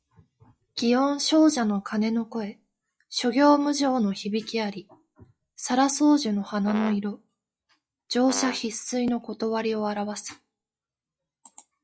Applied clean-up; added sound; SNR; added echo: classical method log-MMSE.